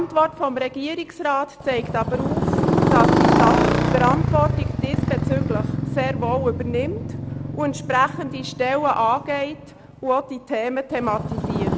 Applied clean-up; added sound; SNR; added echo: none; Motorcycle; -1 dB; none.